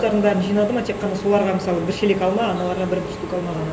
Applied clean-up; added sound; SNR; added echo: none; Engine / Mechanisms; 11 dB; none.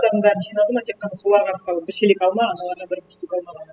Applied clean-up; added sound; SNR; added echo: classical method spectral subtraction.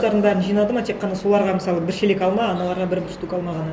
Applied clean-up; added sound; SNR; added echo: none; none; none; none.